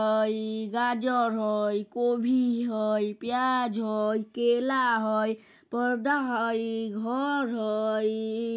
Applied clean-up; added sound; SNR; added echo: none; none; none; none.